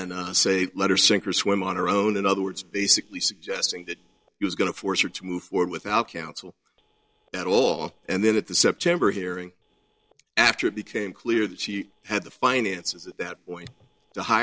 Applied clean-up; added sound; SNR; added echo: neural separator model SepFormer DNS4.